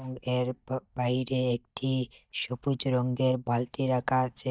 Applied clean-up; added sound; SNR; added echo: neural mask model DeepFilterNet 3.